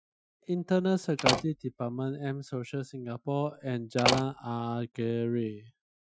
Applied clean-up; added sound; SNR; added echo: classical method Wiener filter.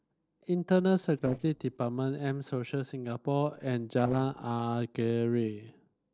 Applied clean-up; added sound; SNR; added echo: neural separator model SepFormer DNS4.